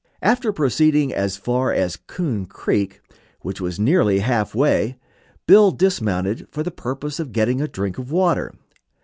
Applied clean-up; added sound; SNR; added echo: none; none; none; none.